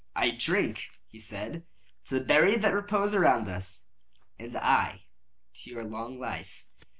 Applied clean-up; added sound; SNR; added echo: none; none; none; none.